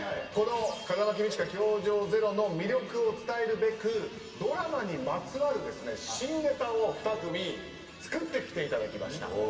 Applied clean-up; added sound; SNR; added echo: none; none; none; reverberation time 2.3 s.